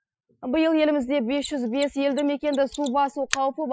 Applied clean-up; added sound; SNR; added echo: classical method Wiener filter.